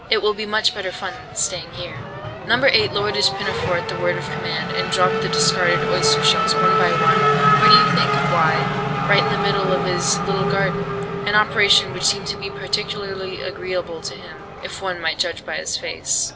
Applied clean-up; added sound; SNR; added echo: none; Race car, auto racing / Accelerating, revving, vroom; 0 dB; none.